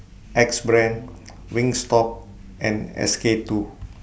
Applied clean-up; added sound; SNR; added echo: none; none; none; none.